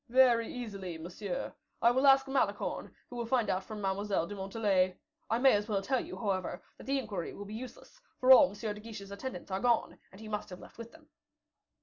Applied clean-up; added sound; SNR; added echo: none; none; none; none.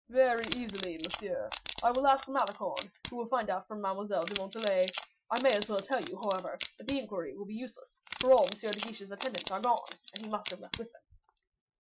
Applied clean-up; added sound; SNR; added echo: classical method Wiener filter.